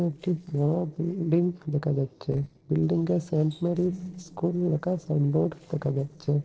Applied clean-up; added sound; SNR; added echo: neural separator model SepFormer DNS4.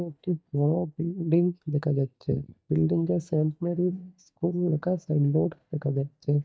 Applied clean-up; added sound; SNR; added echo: neural mask model DeepFilterNet 3.